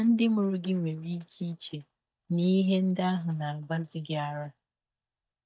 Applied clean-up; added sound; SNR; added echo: neural mask model DeepFilterNet 3.